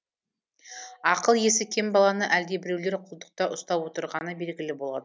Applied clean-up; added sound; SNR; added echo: none; none; none; none.